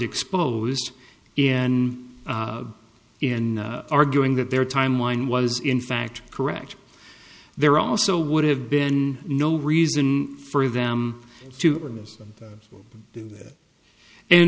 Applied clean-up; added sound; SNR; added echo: none; none; none; none.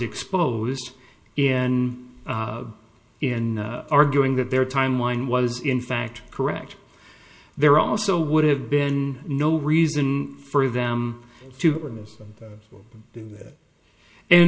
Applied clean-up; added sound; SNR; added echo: none; none; none; reverberation time 0.2 s.